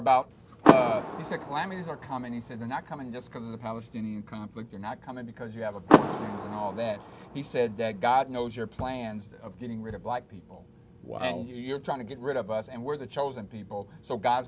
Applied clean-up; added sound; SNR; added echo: none; Car; -2 dB; none.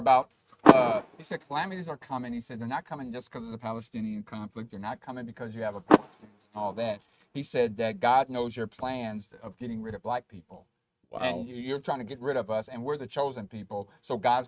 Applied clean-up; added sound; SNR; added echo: neural mask model RNNoise.